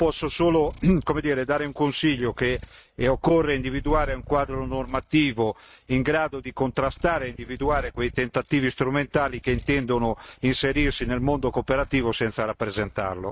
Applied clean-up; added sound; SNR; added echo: neural mask model RNNoise.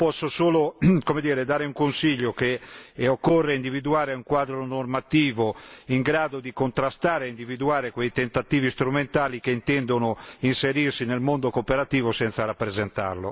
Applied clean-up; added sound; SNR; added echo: none; none; none; none.